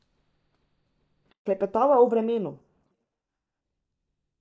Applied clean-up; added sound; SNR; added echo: neural mask model DeepFilterNet 3.